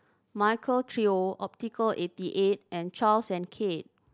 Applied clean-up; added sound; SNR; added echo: none; none; none; none.